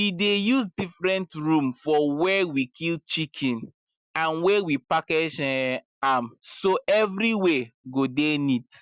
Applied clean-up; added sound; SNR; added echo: none; none; none; none.